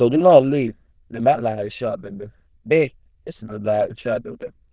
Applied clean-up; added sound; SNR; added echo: neural diffusion model UNIVERSE++.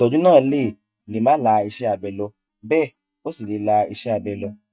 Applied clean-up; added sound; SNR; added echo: neural mask model DeepFilterNet 3.